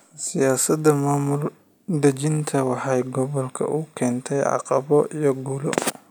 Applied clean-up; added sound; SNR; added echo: none; none; none; none.